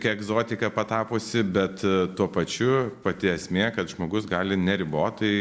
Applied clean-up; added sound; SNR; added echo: none; none; none; none.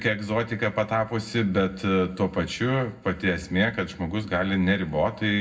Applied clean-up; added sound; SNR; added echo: none; none; none; reverberation time 0.3 s.